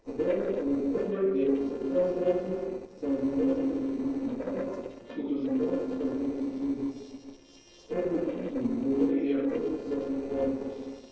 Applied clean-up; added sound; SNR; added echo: neural separator model SepFormer DNS4.